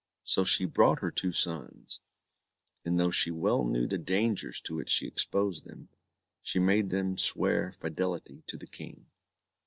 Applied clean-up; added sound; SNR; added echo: none; none; none; none.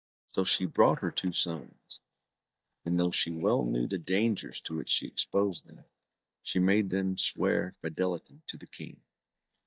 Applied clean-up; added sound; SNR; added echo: neural mask model DeepFilterNet 3.